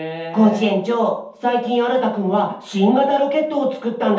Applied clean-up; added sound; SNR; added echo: none; none; none; reverberation time 0.6 s.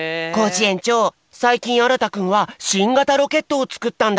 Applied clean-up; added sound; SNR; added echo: none; none; none; none.